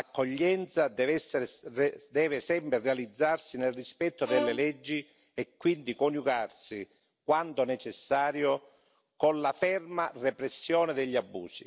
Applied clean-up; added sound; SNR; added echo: none; Bowed string instrument; 8 dB; none.